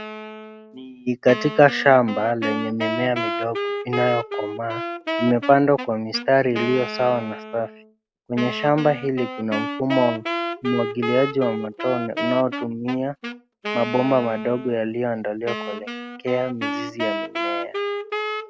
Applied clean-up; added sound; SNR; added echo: none; Wind instrument, woodwind instrument; 7 dB; none.